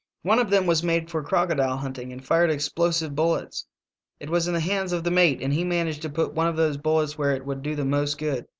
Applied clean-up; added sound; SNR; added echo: none; none; none; none.